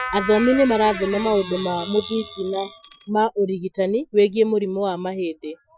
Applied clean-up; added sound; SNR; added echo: classical method Wiener filter.